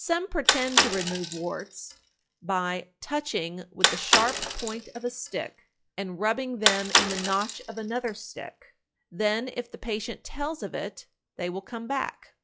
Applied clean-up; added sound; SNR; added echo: classical method log-MMSE.